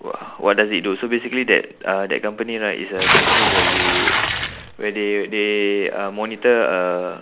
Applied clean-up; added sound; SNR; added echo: none; Water / Splash, splatter; -3 dB; none.